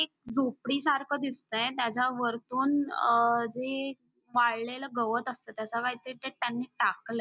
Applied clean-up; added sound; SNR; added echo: none; none; none; none.